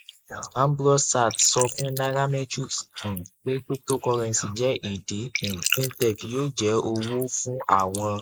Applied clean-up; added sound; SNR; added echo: neural mask model Resemble Enhance denoiser.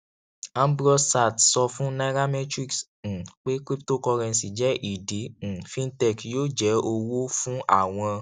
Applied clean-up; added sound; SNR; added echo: none; none; none; none.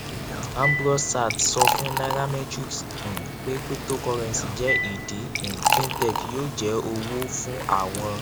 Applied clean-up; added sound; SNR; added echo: none; Liquid; 0 dB; none.